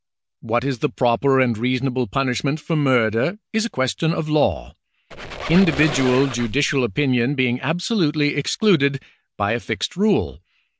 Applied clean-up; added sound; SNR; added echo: none; Squeak; 9 dB; none.